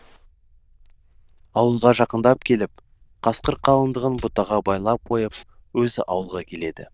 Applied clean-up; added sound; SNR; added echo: neural diffusion model UNIVERSE++.